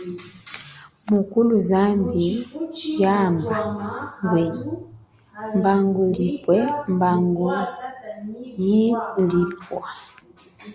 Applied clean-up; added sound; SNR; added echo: none; none; none; none.